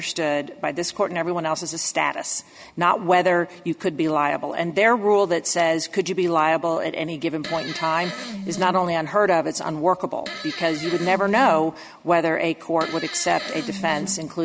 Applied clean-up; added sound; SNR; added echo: none; Fart; 11 dB; none.